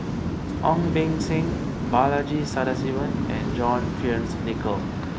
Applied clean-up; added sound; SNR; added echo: none; Waves, surf; 1 dB; none.